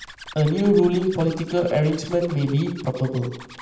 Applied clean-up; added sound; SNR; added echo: none; Zipper (clothing); 19 dB; reverberation time 1.0 s.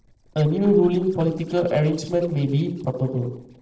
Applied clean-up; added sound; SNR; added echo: neural separator model SepFormer DNS4.